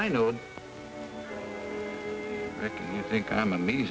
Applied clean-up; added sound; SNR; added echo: none; Guitar; 18 dB; none.